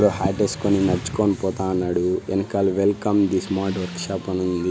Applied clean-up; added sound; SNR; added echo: none; Motorcycle; 16 dB; none.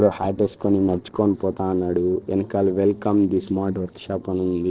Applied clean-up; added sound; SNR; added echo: neural separator model SepFormer DNS4.